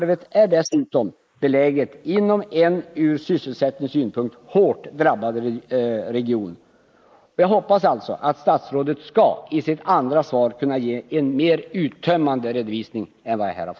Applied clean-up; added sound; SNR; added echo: neural mask model Resemble Enhance denoiser.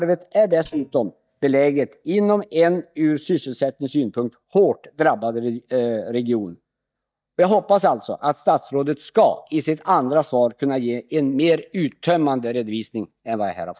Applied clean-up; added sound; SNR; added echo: neural mask model DeepFilterNet 3.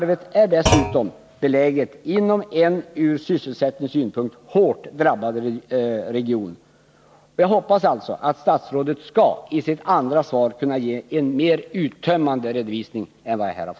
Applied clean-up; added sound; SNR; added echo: none; Thump, thud; 4 dB; none.